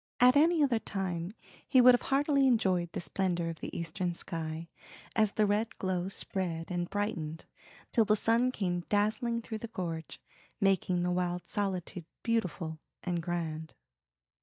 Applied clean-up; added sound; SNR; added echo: neural mask model DeepFilterNet 3.